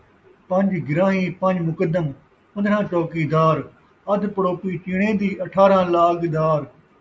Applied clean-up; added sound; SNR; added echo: none; none; none; none.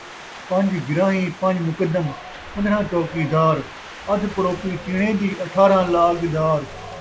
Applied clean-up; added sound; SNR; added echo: none; Wind; 15 dB; none.